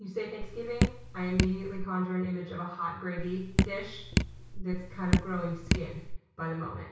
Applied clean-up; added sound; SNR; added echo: none; Drip; -4 dB; reverberation time 0.6 s.